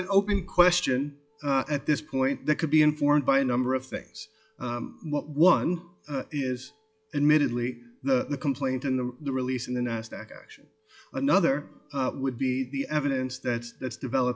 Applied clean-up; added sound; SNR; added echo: classical method log-MMSE.